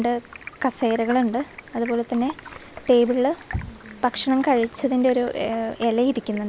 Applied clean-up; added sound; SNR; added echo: none; Stream; 19 dB; none.